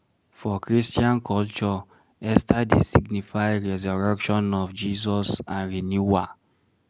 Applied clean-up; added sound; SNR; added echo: none; none; none; none.